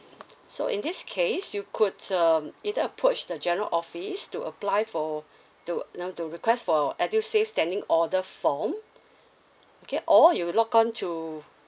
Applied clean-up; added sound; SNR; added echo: none; none; none; none.